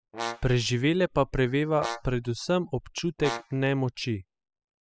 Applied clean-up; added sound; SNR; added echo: classical method spectral subtraction.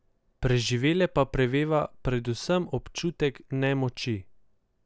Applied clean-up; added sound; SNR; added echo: none; none; none; none.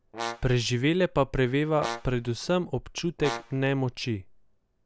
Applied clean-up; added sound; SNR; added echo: none; Brass instrument; 12 dB; none.